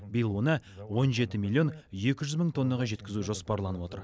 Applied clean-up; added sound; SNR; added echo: none; none; none; none.